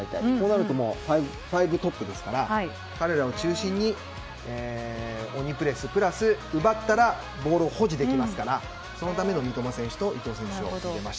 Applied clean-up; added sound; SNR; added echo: none; Wind instrument, woodwind instrument; 15 dB; none.